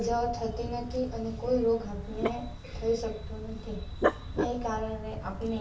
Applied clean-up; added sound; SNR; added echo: none; Dog; 4 dB; reverberation time 0.4 s.